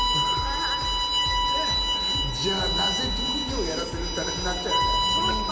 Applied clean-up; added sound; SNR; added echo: none; Bowed string instrument; -4 dB; reverberation time 2.9 s.